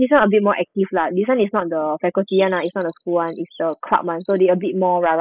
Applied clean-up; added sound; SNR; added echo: classical method spectral subtraction.